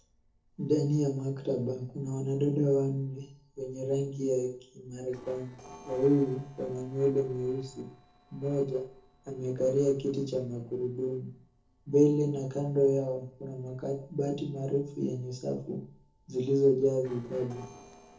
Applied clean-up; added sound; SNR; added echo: neural separator model SepFormer DNS4.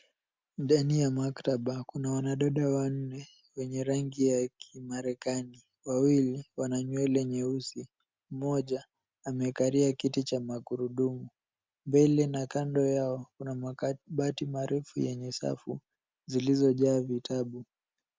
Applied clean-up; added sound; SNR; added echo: none; none; none; none.